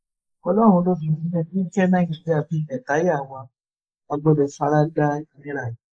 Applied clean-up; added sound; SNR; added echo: neural mask model Resemble Enhance denoiser.